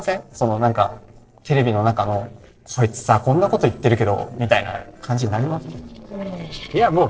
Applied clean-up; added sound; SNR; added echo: neural separator model SepFormer DNS4.